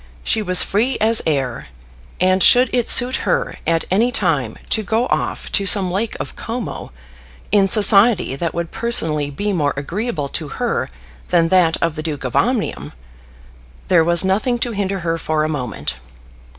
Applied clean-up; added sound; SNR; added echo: none; none; none; none.